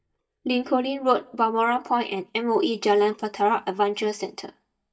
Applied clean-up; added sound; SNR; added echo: neural mask model DeepFilterNet 3.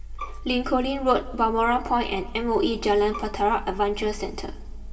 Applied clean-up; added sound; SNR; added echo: none; Bowed string instrument; 17 dB; reverberation time 2.9 s.